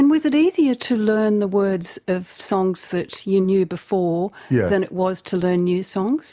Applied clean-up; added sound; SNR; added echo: none; none; none; none.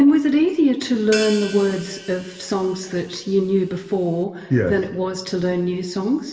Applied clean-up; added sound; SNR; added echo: none; Crash cymbal / Hi-hat; 16 dB; reverberation time 1.2 s.